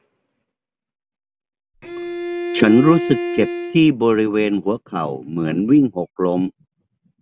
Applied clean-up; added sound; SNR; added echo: none; Bowed string instrument; 6 dB; none.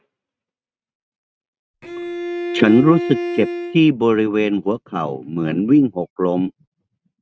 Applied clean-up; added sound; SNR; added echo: neural mask model RNNoise.